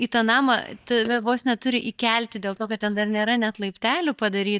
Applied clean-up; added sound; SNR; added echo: neural mask model DeepFilterNet 3.